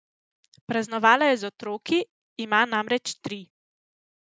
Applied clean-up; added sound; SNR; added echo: none; none; none; none.